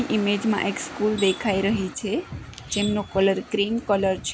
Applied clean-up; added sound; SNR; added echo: none; Tools; 15 dB; none.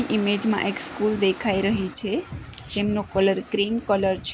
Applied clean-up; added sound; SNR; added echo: none; none; none; none.